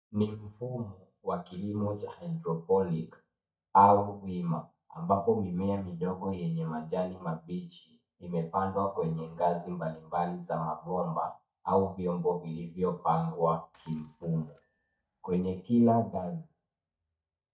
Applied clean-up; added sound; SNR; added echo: neural mask model DeepFilterNet 3.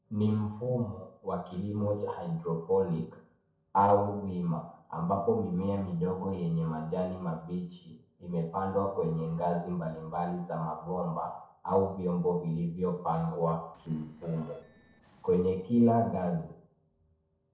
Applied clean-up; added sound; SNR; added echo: neural separator model SepFormer DNS4.